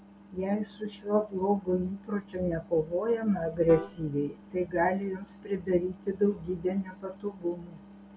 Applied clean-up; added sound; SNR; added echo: none; Piano; 15 dB; none.